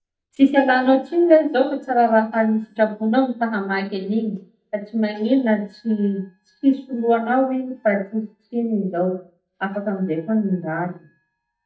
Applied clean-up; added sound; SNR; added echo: neural mask model DeepFilterNet 3.